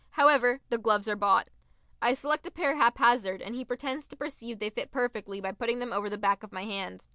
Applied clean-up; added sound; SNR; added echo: none; none; none; none.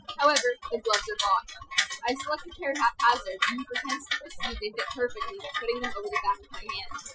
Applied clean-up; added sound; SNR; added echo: classical method Wiener filter.